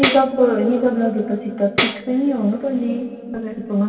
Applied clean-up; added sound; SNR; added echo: none; Tambourine; 8 dB; reverberation time 2.6 s.